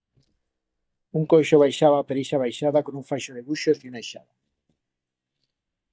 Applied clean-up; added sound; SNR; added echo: neural mask model DeepFilterNet 3.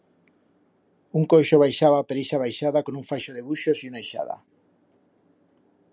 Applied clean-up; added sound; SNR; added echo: none; none; none; none.